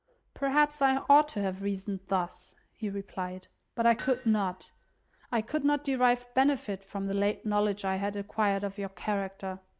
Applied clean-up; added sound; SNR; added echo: none; Hammer; 19 dB; none.